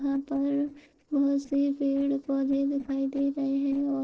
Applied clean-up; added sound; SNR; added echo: neural separator model SepFormer DNS4.